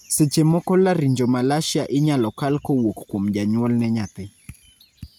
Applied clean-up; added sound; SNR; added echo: none; none; none; none.